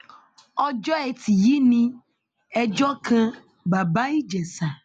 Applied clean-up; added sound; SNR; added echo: none; none; none; none.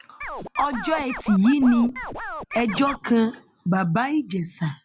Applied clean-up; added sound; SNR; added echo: none; Scratching (performance technique); 11 dB; none.